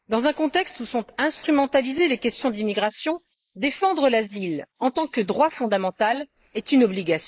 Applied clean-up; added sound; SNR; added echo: neural mask model Resemble Enhance denoiser.